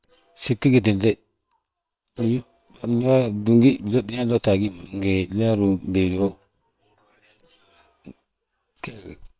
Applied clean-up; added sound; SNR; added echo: neural separator model SepFormer WHAM!.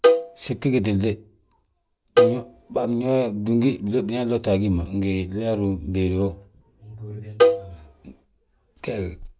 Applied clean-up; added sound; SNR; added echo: none; Cowbell; -1 dB; none.